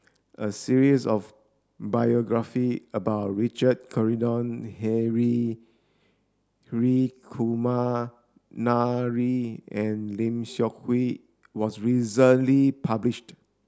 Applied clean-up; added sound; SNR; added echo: none; none; none; none.